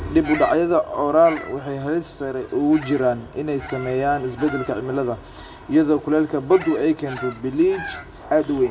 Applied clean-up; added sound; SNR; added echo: none; Bird vocalization, bird call, bird song; 17 dB; reverberation time 0.4 s.